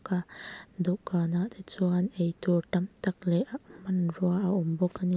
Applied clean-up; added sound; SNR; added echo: none; none; none; none.